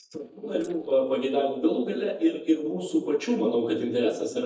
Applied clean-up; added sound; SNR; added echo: neural mask model DeepFilterNet 3.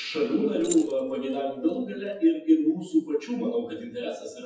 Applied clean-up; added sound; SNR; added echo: classical method WPE with log-MMSE.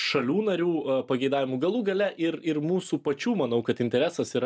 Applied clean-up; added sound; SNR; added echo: none; none; none; none.